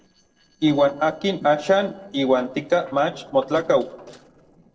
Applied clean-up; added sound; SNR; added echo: neural separator model SepFormer DNS4.